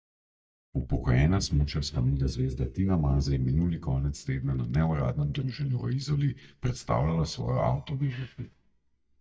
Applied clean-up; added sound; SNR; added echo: neural mask model DeepFilterNet 3.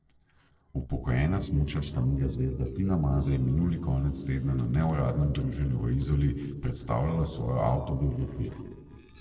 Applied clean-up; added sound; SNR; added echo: neural separator model SepFormer DNS4.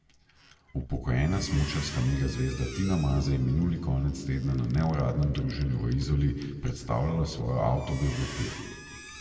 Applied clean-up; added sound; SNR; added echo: none; Squeak; 19 dB; reverberation time 2.1 s.